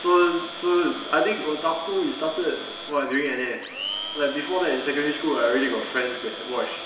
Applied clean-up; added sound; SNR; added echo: none; Domestic sounds, home sounds; 11 dB; reverberation time 1.0 s.